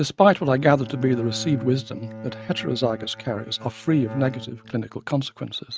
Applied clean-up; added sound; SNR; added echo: neural mask model RNNoise.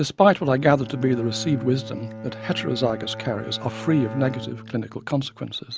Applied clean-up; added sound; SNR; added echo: none; Bowed string instrument; 13 dB; none.